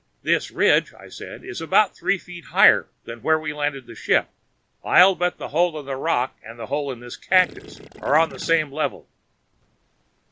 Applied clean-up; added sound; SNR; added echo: none; Gurgling / Liquid; 16 dB; none.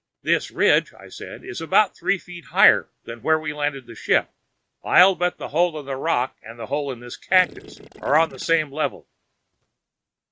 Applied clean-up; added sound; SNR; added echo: neural mask model RNNoise.